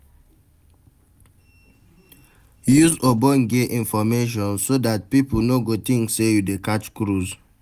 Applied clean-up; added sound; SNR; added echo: none; none; none; none.